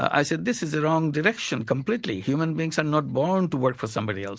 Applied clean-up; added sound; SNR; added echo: none; none; none; none.